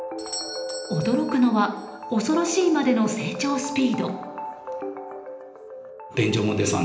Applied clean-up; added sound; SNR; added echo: none; Doorbell; 18 dB; reverberation time 0.9 s.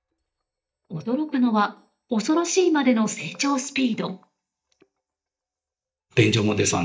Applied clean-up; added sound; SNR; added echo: neural mask model DeepFilterNet 3.